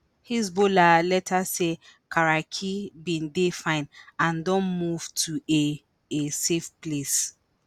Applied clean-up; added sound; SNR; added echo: none; none; none; none.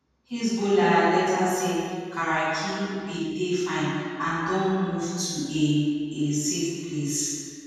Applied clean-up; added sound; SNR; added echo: none; none; none; reverberation time 2.0 s.